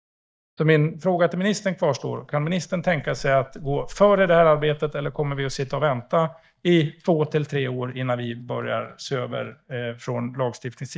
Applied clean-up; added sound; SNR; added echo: neural mask model DeepFilterNet 3.